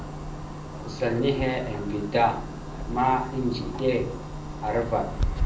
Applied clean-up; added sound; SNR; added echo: none; Clock; 5 dB; reverberation time 0.6 s.